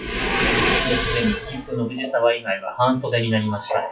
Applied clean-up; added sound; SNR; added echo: classical method WPE with log-MMSE.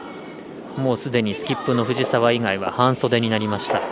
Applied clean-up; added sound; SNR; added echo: none; none; none; none.